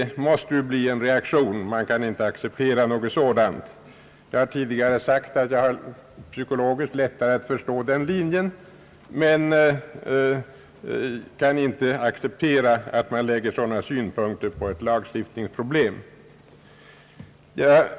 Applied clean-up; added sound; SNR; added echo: none; none; none; none.